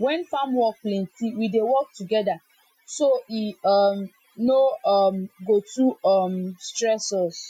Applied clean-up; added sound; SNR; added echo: classical method Wiener filter.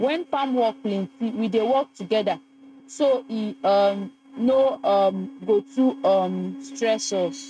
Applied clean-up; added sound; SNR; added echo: neural mask model RNNoise.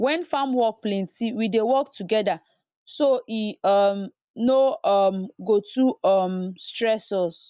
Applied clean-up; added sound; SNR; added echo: none; none; none; none.